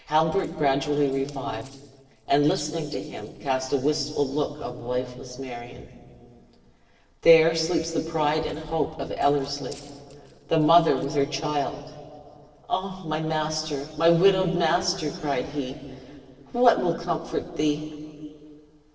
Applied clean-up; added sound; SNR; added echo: neural separator model SepFormer DNS4.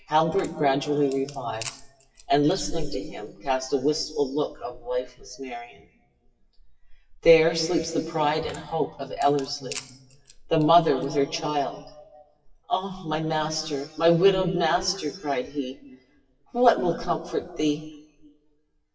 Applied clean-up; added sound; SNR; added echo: classical method WPE with log-MMSE.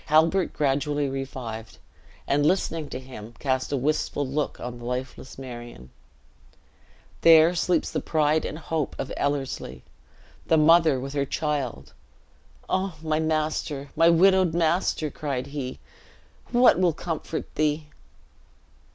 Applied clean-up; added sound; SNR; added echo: none; none; none; none.